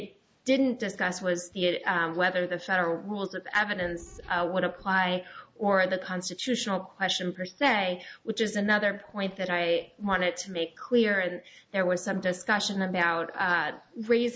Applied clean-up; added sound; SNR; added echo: none; none; none; none.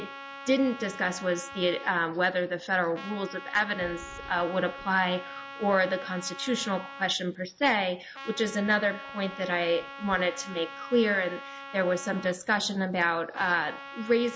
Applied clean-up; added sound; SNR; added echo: none; Trumpet; 14 dB; none.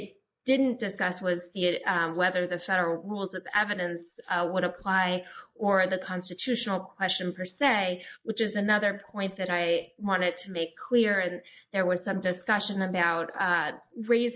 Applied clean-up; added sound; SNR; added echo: neural mask model Resemble Enhance denoiser.